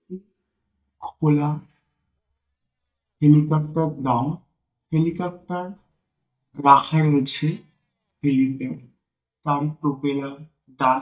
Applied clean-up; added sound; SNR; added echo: neural mask model DeepFilterNet 3.